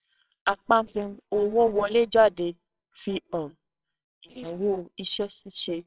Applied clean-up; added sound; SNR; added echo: neural separator model SepFormer WHAMR!.